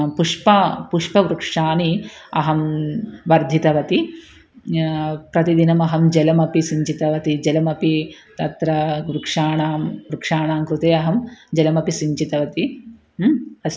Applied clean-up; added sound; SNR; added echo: none; none; none; none.